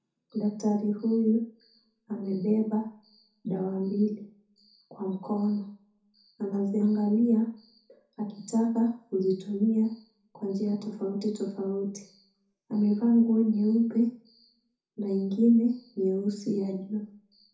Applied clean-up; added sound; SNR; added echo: none; none; none; reverberation time 0.6 s.